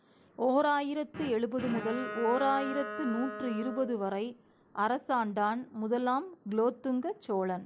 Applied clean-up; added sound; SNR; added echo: none; Bowed string instrument; 9 dB; none.